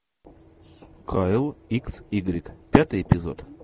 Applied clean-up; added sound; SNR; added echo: none; none; none; none.